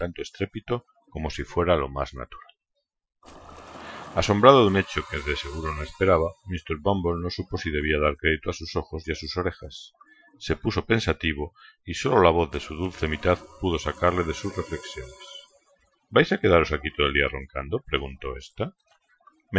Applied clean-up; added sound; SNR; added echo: classical method Wiener filter.